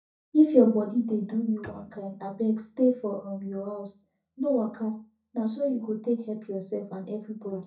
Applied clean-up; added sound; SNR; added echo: neural mask model DeepFilterNet 3.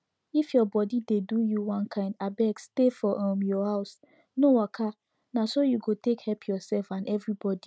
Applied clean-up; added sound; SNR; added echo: none; none; none; none.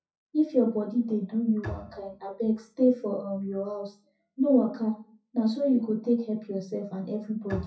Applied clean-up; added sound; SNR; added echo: classical method WPE with log-MMSE.